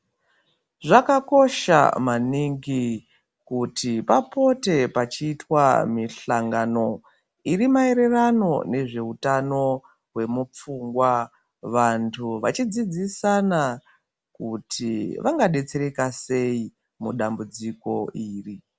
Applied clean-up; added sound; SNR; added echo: none; none; none; none.